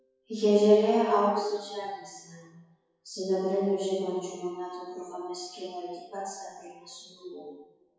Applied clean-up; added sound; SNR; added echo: classical method WPE with log-MMSE.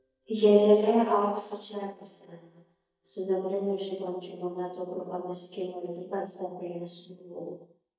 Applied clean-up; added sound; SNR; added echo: neural mask model DeepFilterNet 3.